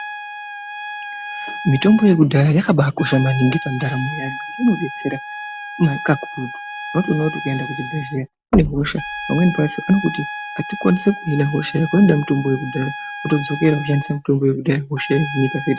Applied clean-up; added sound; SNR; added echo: none; Knock + Trumpet; 11 dB; none.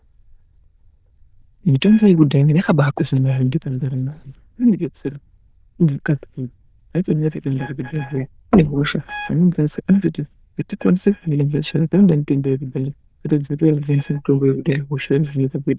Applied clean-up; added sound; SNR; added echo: neural diffusion model UNIVERSE++.